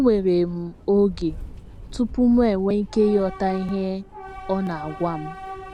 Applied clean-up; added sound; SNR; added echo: none; Subway, metro, underground / Train; 14 dB; none.